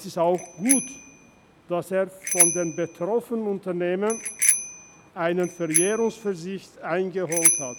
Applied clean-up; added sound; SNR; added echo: none; Bicycle bell; 1 dB; none.